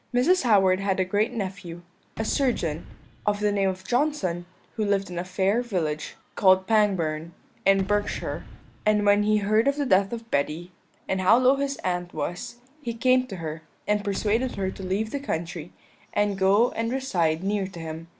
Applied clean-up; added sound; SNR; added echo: none; Gunshot, gunfire / Boom; 17 dB; none.